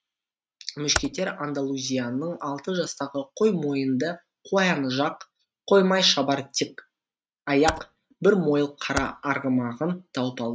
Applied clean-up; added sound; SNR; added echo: neural mask model RNNoise.